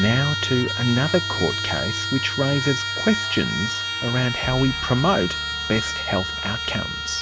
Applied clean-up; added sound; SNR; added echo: none; Trumpet; 4 dB; none.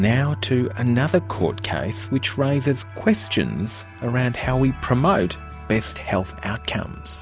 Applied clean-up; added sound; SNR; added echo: none; none; none; none.